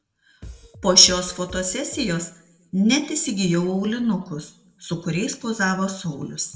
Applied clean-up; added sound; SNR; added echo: none; Drum kit; 18 dB; reverberation time 0.5 s.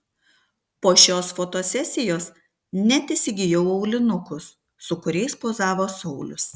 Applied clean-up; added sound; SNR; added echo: none; none; none; none.